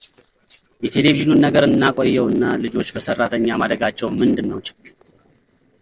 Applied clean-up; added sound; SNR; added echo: neural separator model SepFormer DNS4.